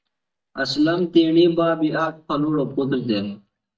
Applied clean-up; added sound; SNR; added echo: neural mask model DeepFilterNet 3.